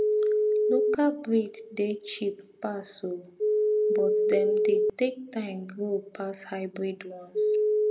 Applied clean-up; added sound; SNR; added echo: none; Telephone; -4 dB; none.